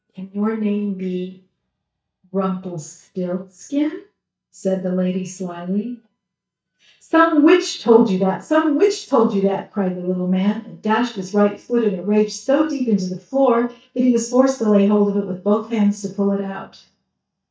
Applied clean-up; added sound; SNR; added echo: neural mask model DeepFilterNet 3.